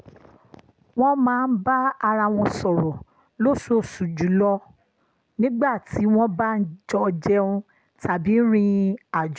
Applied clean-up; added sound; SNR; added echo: none; none; none; none.